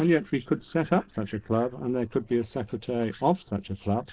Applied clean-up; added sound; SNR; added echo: neural separator model SepFormer DNS4.